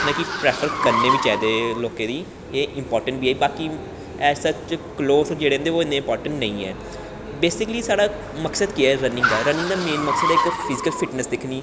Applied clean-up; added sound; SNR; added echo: none; Car; 5 dB; none.